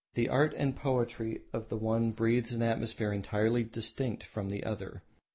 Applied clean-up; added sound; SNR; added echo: none; none; none; none.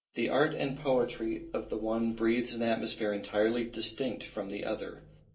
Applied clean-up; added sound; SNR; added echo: none; none; none; reverberation time 0.2 s.